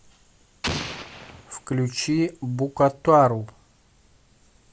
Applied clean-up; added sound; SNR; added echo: none; Explosion; 8 dB; none.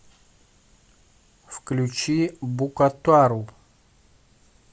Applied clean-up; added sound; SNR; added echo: none; none; none; none.